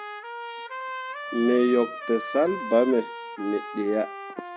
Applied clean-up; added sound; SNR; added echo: none; Trumpet; 10 dB; none.